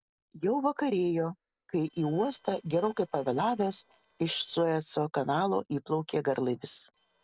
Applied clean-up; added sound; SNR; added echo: neural separator model SepFormer DNS4.